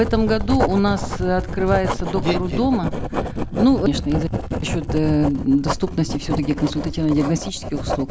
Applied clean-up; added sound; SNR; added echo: none; Writing; 4 dB; none.